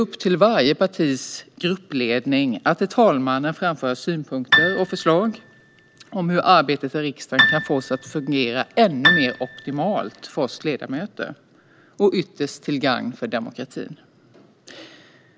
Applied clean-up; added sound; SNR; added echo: none; Piano; 2 dB; none.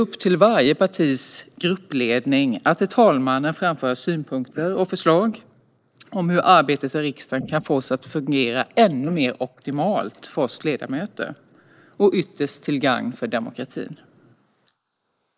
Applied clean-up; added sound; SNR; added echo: neural mask model Resemble Enhance denoiser.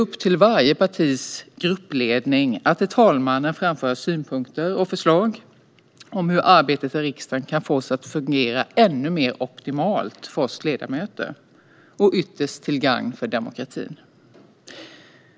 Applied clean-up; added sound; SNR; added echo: none; none; none; none.